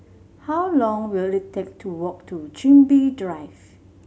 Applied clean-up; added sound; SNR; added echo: none; none; none; none.